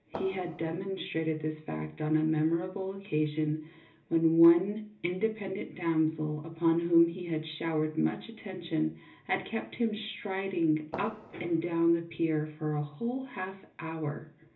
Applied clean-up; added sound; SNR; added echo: none; Fireworks; 14 dB; reverberation time 0.3 s.